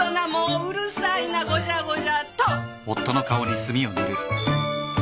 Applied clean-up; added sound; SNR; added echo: none; none; none; none.